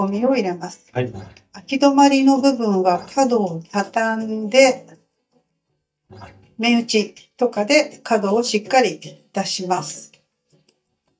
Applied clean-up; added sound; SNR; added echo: neural mask model DeepFilterNet 3.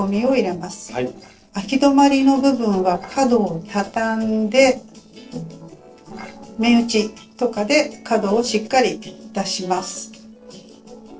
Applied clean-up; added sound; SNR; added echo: neural separator model SepFormer DNS4.